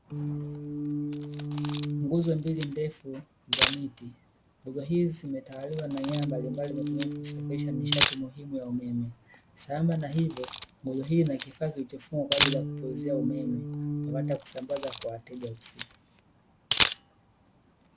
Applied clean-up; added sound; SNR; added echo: none; Camera + Organ; 0 dB; none.